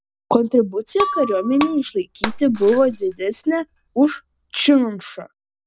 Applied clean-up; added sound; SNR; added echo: none; Shatter; 10 dB; none.